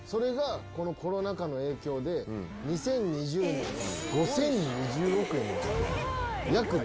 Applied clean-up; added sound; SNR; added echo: none; none; none; none.